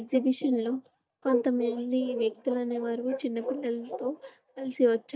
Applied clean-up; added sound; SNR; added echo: neural mask model DeepFilterNet 3.